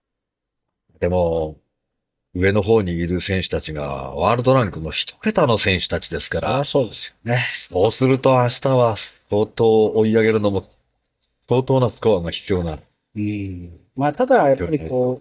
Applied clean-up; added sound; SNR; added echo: neural mask model DeepFilterNet 3.